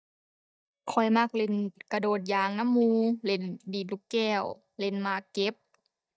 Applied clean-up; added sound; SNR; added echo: neural mask model DeepFilterNet 3.